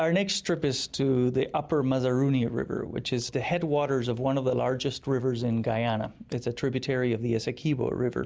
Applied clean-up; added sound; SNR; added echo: none; none; none; none.